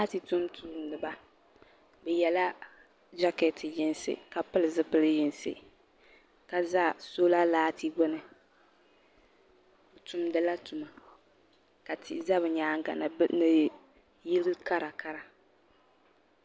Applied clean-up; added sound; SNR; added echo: none; none; none; none.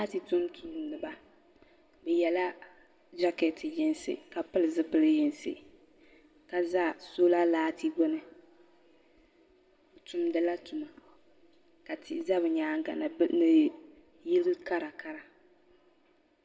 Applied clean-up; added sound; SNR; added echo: none; none; none; reverberation time 1.2 s.